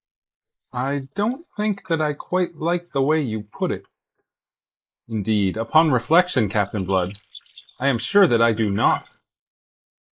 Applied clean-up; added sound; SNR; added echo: neural mask model Resemble Enhance denoiser.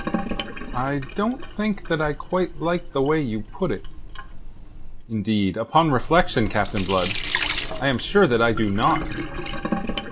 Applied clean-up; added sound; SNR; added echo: none; Sink (filling or washing); 5 dB; none.